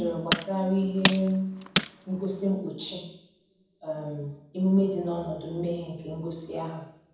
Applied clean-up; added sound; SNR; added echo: none; Tools; 1 dB; reverberation time 1.2 s.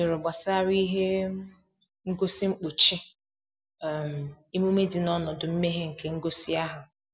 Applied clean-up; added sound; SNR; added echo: none; none; none; none.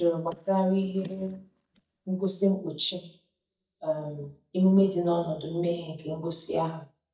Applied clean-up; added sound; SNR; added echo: neural mask model DeepFilterNet 3.